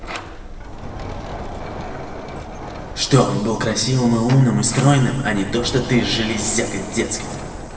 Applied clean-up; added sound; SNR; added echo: none; Sliding door; 10 dB; reverberation time 1.9 s.